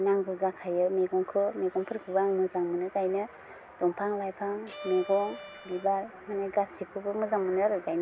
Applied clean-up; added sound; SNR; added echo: none; Bowed string instrument; 15 dB; none.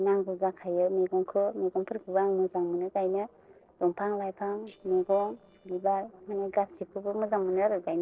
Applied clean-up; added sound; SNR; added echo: neural separator model SepFormer DNS4.